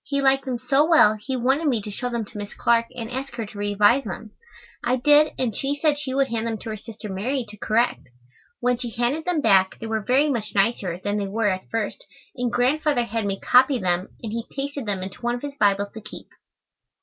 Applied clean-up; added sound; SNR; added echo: none; none; none; none.